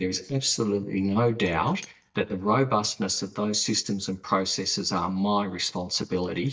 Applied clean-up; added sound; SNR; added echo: neural mask model DeepFilterNet 3.